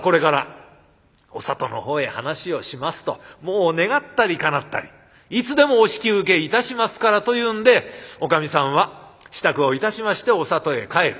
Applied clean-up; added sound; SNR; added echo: none; none; none; none.